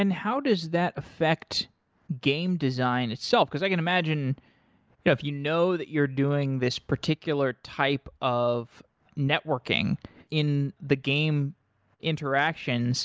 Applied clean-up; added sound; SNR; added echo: none; none; none; none.